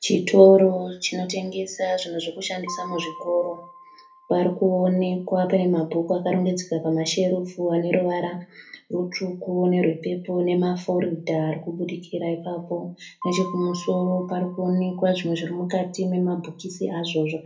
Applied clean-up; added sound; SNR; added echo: none; Piano; 18 dB; reverberation time 0.3 s.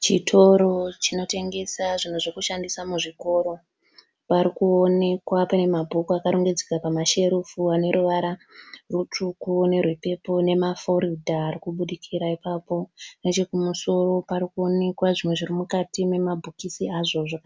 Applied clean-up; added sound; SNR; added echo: none; none; none; none.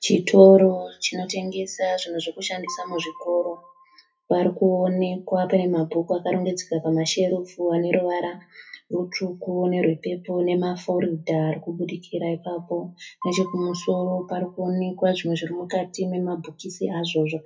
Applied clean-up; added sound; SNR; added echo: classical method WPE with log-MMSE.